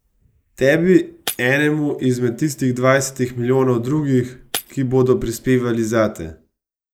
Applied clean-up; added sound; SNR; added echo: neural mask model Resemble Enhance denoiser.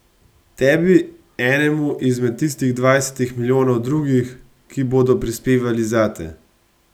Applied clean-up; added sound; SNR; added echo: none; none; none; none.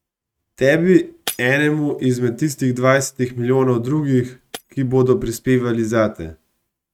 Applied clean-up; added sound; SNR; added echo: neural mask model RNNoise.